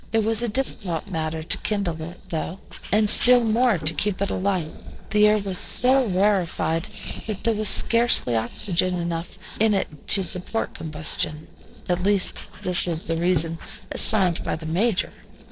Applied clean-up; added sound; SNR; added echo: neural separator model SepFormer DNS4.